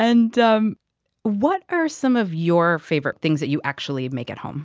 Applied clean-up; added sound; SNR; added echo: none; none; none; none.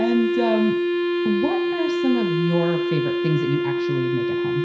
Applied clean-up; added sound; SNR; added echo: none; Wind instrument, woodwind instrument; -2 dB; reverberation time 0.5 s.